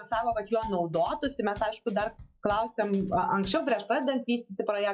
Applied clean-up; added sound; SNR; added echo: classical method log-MMSE.